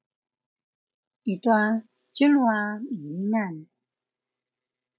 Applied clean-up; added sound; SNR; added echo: none; none; none; none.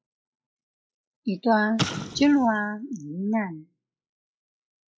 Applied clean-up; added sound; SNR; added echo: classical method log-MMSE.